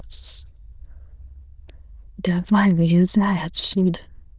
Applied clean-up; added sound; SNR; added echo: neural diffusion model UNIVERSE++.